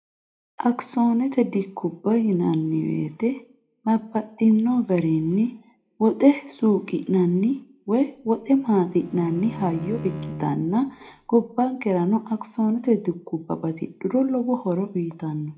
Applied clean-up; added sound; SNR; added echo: none; Bowed string instrument; 14 dB; reverberation time 0.2 s.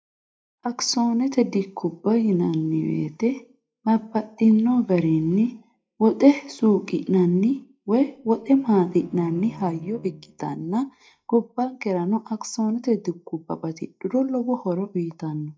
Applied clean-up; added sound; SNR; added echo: neural mask model DeepFilterNet 3.